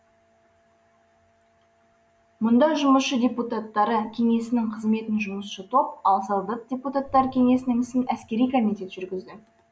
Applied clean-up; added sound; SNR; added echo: none; none; none; none.